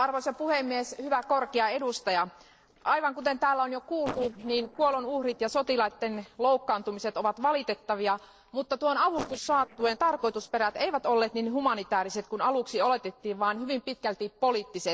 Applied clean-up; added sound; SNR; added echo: neural separator model SepFormer DNS4.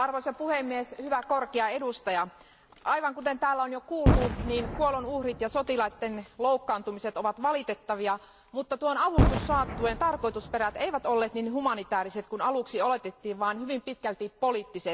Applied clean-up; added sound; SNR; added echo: none; Boom; 2 dB; none.